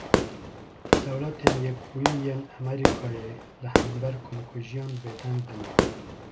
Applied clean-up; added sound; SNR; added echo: none; Fireworks; -5 dB; none.